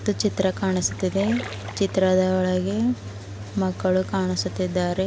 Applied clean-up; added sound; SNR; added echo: none; Splash, splatter; 16 dB; none.